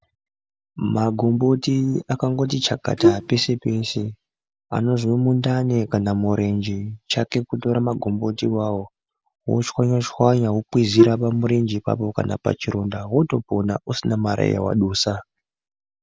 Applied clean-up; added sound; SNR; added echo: none; Wind instrument, woodwind instrument; -2 dB; none.